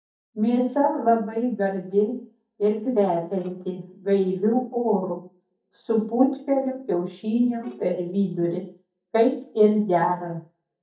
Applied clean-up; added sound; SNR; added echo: neural mask model DeepFilterNet 3.